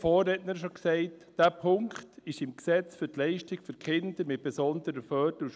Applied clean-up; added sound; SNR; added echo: none; none; none; none.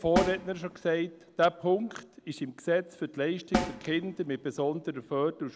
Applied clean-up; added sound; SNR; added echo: none; Snare drum; 6 dB; none.